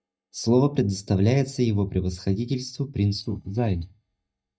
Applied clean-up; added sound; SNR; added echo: neural mask model DeepFilterNet 3.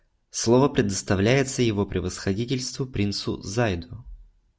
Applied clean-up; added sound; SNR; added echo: none; none; none; none.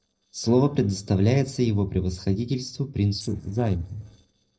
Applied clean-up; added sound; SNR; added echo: neural separator model SepFormer DNS4.